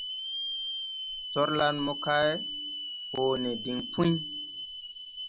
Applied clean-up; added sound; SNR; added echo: none; Hiss / Alarm; 6 dB; none.